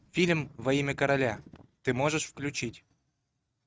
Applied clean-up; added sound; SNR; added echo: neural mask model RNNoise.